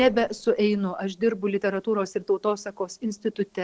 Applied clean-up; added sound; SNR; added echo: neural separator model SepFormer DNS4.